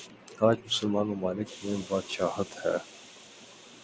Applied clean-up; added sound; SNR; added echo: none; Hiss; 20 dB; none.